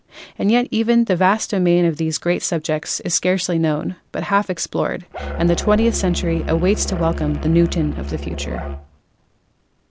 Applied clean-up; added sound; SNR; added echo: none; Musical instrument; 6 dB; none.